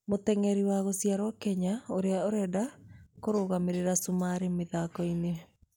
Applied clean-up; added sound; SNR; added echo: none; none; none; none.